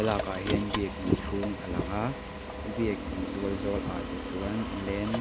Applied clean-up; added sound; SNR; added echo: none; Fireworks / Ocean + Drill; 0 dB; none.